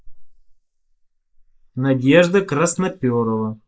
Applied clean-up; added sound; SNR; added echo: neural mask model Resemble Enhance denoiser.